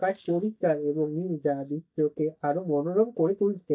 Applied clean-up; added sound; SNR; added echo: neural mask model DeepFilterNet 3.